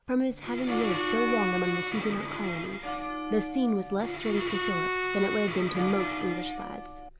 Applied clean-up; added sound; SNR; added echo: none; Bell + Bowed string instrument; 2 dB; none.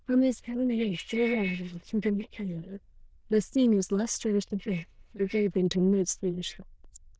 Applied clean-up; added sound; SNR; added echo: neural diffusion model UNIVERSE++.